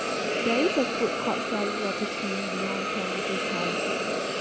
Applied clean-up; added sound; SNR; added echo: none; Hiss; -3 dB; none.